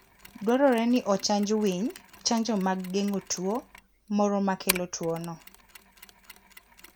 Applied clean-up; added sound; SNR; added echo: none; Mechanisms; 14 dB; none.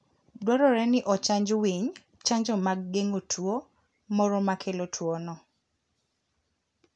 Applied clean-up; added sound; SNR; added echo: none; none; none; none.